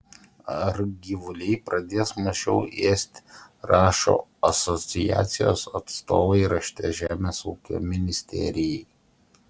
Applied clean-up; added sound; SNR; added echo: none; none; none; none.